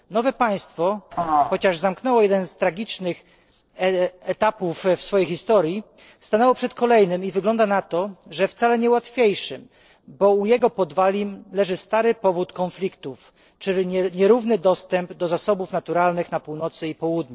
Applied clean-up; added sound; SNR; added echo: neural separator model SepFormer DNS4.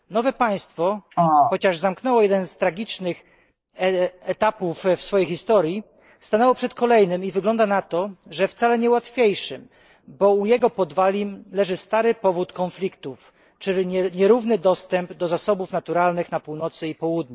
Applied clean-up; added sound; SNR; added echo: neural mask model Resemble Enhance denoiser.